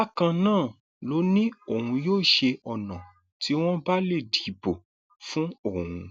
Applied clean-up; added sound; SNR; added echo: none; none; none; none.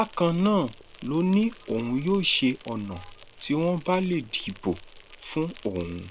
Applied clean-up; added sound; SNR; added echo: none; Insect; 19 dB; none.